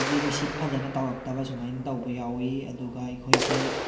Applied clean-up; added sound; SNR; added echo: none; Clapping; 1 dB; reverberation time 0.9 s.